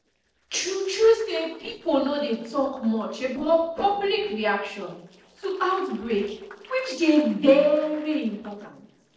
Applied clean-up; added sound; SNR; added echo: neural separator model SepFormer DNS4.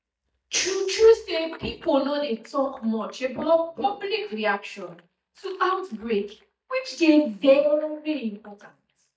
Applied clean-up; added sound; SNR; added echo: neural mask model DeepFilterNet 3.